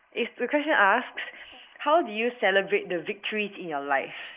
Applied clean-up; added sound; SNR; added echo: neural mask model Resemble Enhance denoiser.